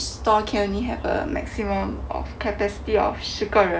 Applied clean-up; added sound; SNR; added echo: none; none; none; none.